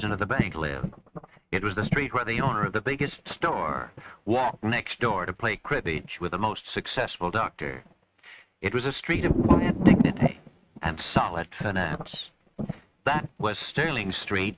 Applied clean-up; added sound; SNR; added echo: neural mask model RNNoise.